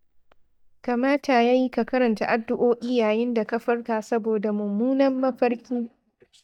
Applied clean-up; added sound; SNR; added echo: neural mask model DeepFilterNet 3.